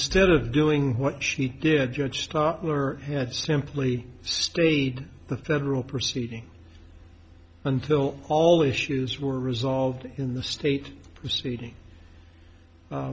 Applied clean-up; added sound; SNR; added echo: none; none; none; none.